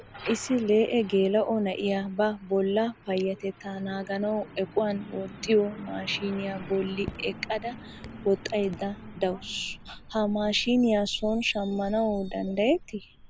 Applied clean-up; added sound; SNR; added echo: none; Raindrop / Drip + Truck; 16 dB; none.